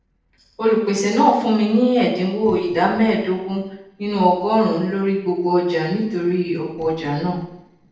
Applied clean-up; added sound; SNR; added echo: neural separator model SepFormer DNS4.